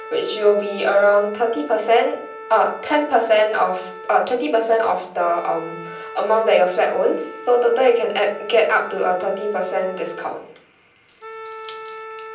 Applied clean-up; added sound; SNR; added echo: none; Wind instrument, woodwind instrument; 16 dB; reverberation time 0.6 s.